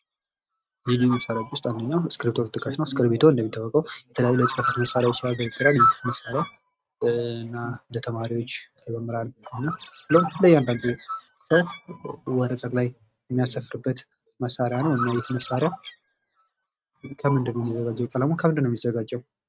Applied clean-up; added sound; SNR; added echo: neural mask model RNNoise.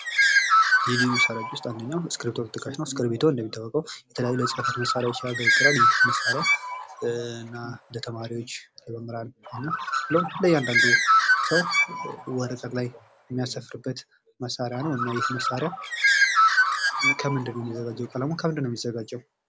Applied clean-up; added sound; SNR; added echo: none; Bird; -4 dB; none.